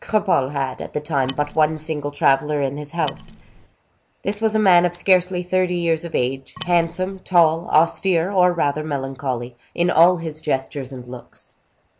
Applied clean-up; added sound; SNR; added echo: none; Wood; 13 dB; none.